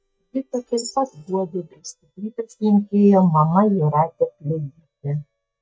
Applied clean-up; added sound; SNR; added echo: neural mask model DeepFilterNet 3.